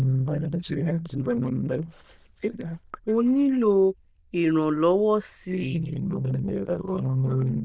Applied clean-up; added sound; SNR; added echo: neural diffusion model UNIVERSE++.